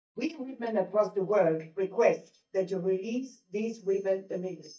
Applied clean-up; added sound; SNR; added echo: neural mask model DeepFilterNet 3.